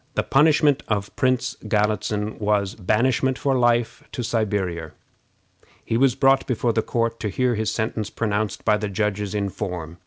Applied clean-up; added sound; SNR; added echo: none; none; none; none.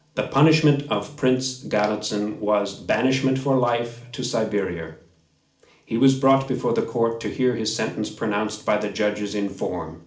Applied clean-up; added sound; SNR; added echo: none; none; none; reverberation time 0.4 s.